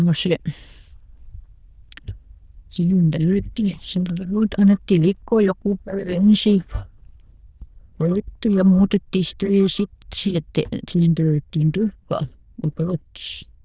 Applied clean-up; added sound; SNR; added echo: neural diffusion model UNIVERSE++.